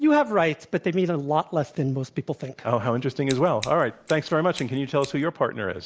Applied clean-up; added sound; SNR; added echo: none; Scissors; 17 dB; none.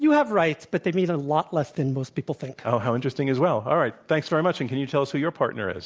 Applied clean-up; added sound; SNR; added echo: none; none; none; none.